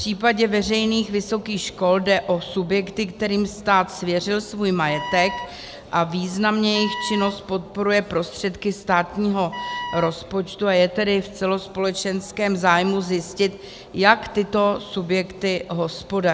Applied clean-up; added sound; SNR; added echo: none; Wind instrument, woodwind instrument; 11 dB; none.